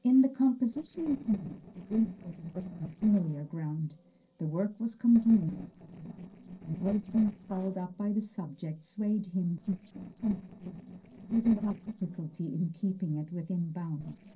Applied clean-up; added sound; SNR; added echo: neural separator model SepFormer DNS4.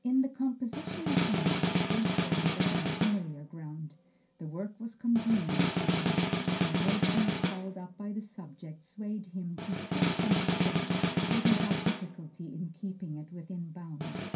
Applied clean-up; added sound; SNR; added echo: none; Snare drum; -2 dB; reverberation time 0.3 s.